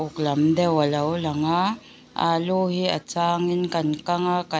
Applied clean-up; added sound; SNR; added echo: none; none; none; none.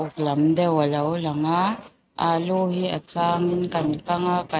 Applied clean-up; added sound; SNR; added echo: neural mask model RNNoise.